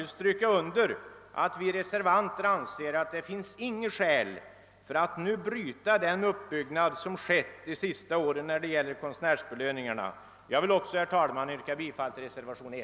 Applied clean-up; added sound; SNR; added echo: none; none; none; none.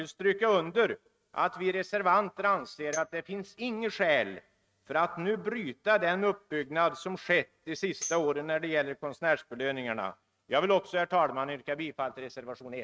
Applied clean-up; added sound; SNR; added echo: neural mask model RNNoise.